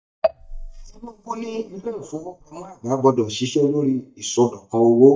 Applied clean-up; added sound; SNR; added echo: neural mask model DeepFilterNet 3.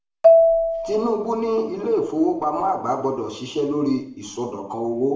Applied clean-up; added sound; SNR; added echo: none; Marimba, xylophone; -3 dB; reverberation time 0.5 s.